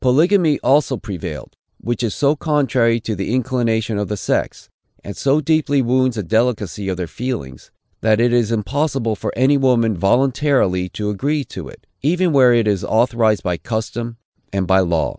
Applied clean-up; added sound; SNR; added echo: none; none; none; none.